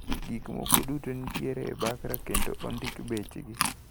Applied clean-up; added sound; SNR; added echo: none; Chewing, mastication; -3 dB; none.